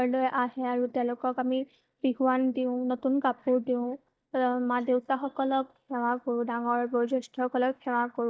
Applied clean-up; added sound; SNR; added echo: neural mask model DeepFilterNet 3.